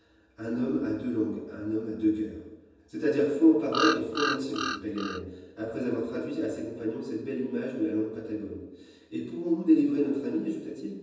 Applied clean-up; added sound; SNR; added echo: none; Bird vocalization, bird call, bird song; 3 dB; reverberation time 1.1 s.